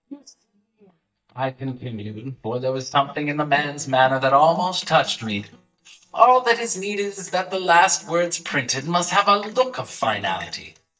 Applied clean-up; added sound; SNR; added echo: neural mask model DeepFilterNet 3.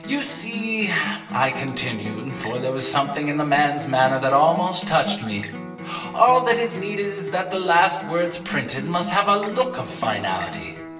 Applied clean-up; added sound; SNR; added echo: none; Acoustic guitar; 12 dB; reverberation time 0.8 s.